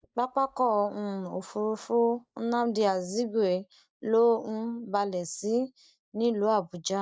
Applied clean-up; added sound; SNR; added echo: neural mask model DeepFilterNet 3.